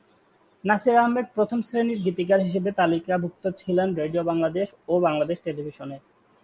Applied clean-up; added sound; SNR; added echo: none; none; none; none.